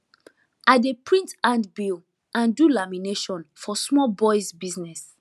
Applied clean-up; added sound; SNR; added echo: none; none; none; none.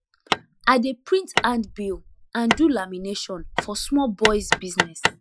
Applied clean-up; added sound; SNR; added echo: classical method Wiener filter.